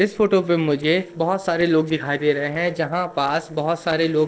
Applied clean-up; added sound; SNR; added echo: neural separator model SepFormer DNS4.